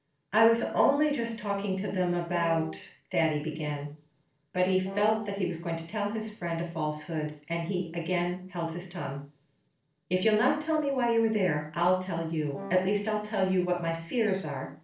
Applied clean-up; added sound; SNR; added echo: neural separator model SepFormer DNS4.